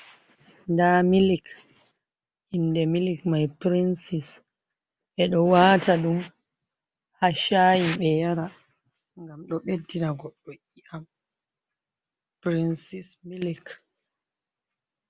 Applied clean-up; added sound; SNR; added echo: none; none; none; none.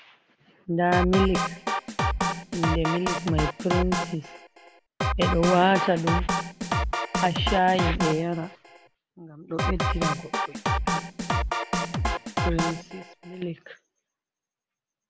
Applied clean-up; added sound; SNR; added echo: none; Drum kit; -1 dB; none.